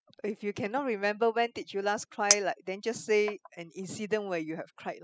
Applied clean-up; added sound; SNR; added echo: classical method spectral subtraction.